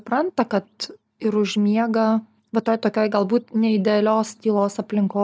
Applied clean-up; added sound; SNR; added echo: neural mask model DeepFilterNet 3.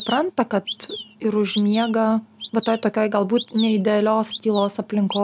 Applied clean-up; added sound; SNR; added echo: none; Bird vocalization, bird call, bird song; 15 dB; none.